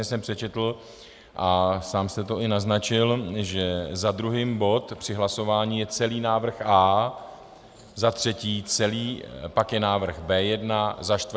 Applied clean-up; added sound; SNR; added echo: none; none; none; none.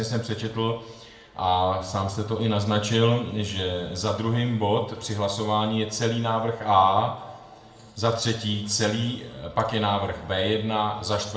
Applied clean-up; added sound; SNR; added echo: none; none; none; reverberation time 0.7 s.